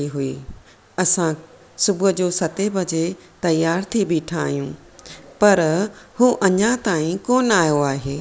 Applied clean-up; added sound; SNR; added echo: none; none; none; none.